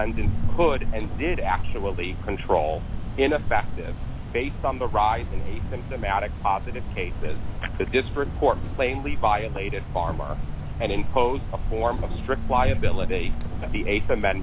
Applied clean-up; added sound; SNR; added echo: none; Cricket; -1 dB; none.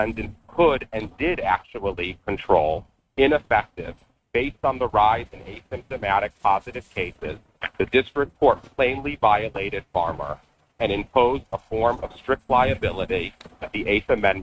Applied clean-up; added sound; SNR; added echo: neural mask model RNNoise.